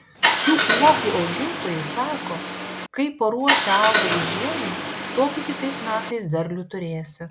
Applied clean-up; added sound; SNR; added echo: none; Car; -1 dB; none.